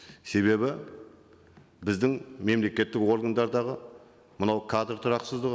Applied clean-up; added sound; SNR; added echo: none; none; none; none.